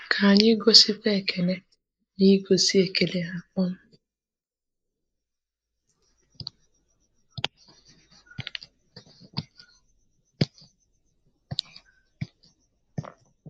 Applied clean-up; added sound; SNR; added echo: neural mask model Resemble Enhance denoiser.